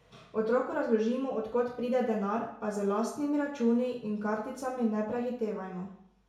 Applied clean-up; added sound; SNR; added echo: none; none; none; reverberation time 0.6 s.